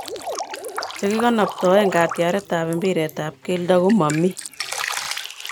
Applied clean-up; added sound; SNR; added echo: none; Drip; 10 dB; none.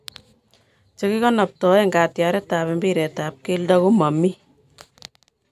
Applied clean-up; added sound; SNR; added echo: none; none; none; none.